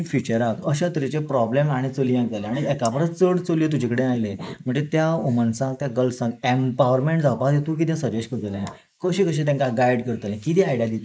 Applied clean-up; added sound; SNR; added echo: neural mask model Resemble Enhance denoiser.